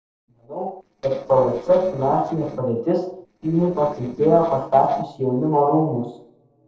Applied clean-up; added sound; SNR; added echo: neural separator model SepFormer DNS4.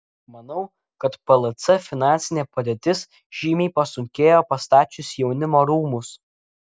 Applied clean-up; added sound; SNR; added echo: none; none; none; none.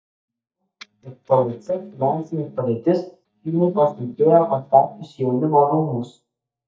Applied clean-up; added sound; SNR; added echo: neural mask model DeepFilterNet 3.